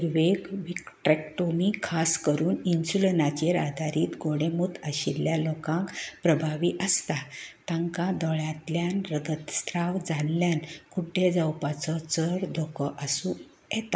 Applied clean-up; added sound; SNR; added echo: none; none; none; none.